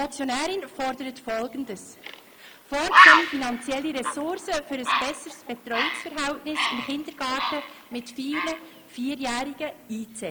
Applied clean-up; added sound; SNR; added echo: none; Bird; -4 dB; none.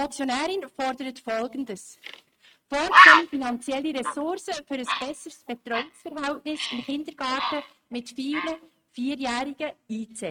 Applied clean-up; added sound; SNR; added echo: neural mask model RNNoise.